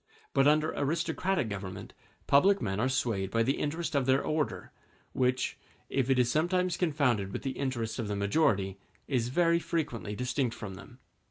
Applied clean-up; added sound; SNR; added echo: none; none; none; none.